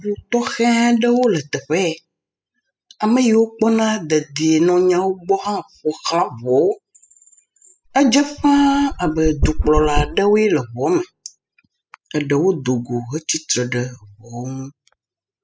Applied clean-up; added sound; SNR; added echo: classical method spectral subtraction.